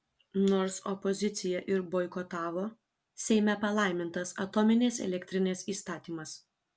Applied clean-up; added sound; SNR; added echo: none; none; none; none.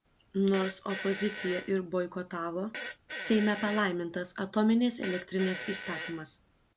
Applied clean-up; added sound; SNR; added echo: none; Fart; 11 dB; none.